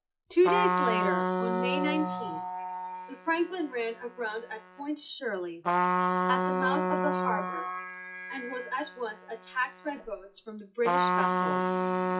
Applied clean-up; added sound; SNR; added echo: classical method log-MMSE.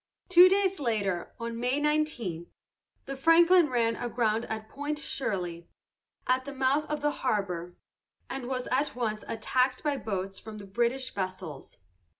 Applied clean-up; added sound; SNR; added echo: none; none; none; none.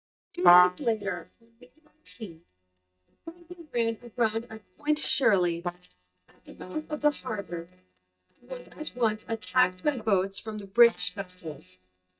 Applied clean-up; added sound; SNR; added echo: neural mask model DeepFilterNet 3.